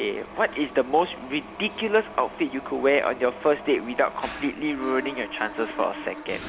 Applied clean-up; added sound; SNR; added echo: none; Mechanisms; 13 dB; none.